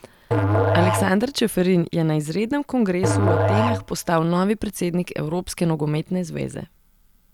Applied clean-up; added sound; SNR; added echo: none; Musical instrument; 1 dB; none.